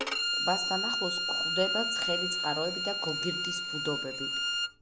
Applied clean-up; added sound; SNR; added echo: none; Bowed string instrument; -4 dB; none.